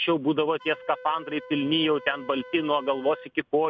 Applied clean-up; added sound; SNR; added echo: none; Wind instrument, woodwind instrument; 19 dB; none.